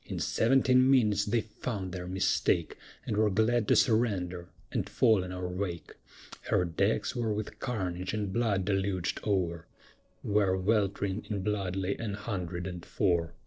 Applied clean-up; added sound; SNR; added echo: neural separator model SepFormer DNS4.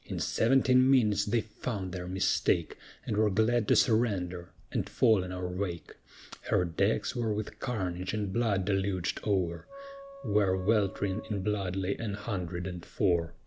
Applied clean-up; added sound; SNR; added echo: none; Wind instrument, woodwind instrument; 17 dB; none.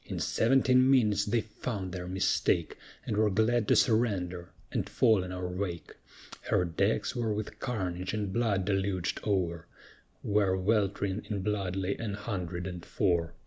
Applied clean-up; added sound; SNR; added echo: none; none; none; none.